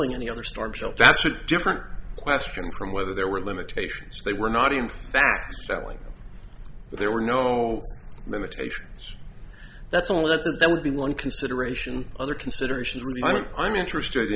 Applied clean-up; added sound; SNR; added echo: none; none; none; none.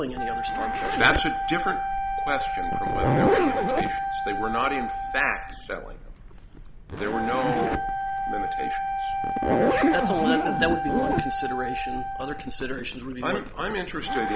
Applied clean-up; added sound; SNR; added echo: none; Wind instrument, woodwind instrument + Zipper (clothing); -3 dB; none.